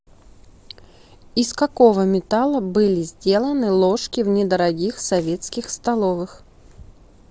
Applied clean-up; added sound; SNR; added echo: none; none; none; none.